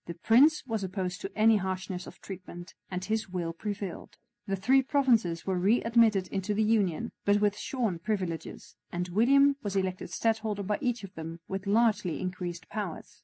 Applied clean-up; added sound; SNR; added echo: none; none; none; none.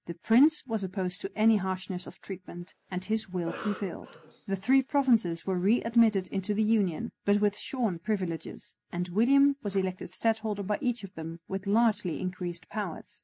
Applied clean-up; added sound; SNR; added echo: none; Cough; 17 dB; none.